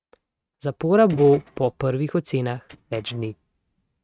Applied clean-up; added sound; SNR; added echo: neural mask model RNNoise.